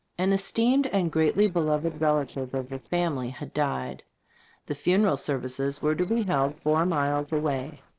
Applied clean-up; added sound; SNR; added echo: neural separator model SepFormer DNS4.